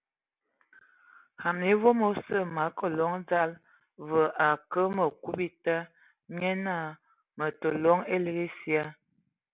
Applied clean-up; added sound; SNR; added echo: none; none; none; none.